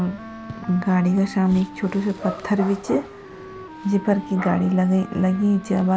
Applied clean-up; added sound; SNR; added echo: none; Wind instrument, woodwind instrument; 17 dB; none.